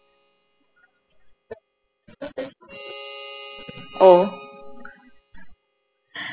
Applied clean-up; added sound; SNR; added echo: classical method spectral subtraction.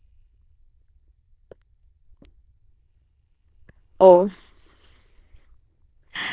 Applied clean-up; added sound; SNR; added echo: neural diffusion model UNIVERSE++.